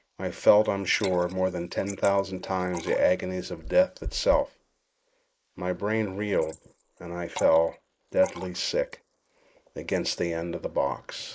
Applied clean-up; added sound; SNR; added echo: neural mask model Resemble Enhance denoiser.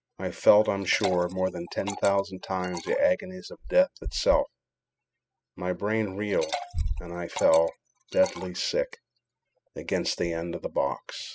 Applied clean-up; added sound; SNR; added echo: classical method spectral subtraction.